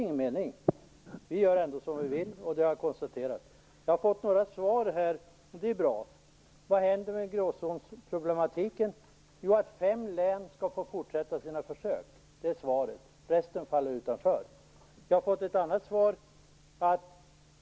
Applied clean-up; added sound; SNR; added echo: none; none; none; none.